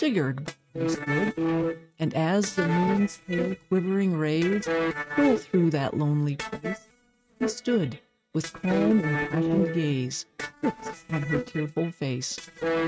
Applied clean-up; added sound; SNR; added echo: neural mask model RNNoise.